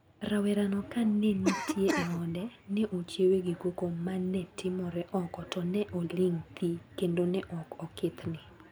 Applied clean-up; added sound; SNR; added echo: none; Cough; 2 dB; none.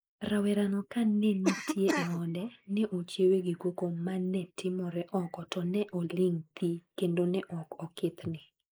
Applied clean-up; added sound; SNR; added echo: neural mask model Resemble Enhance denoiser.